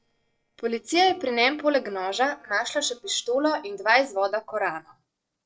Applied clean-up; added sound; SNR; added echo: neural separator model SepFormer DNS4.